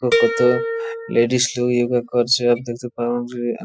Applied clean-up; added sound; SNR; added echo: classical method spectral subtraction.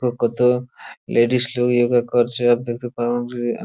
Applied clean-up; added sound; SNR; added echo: none; none; none; none.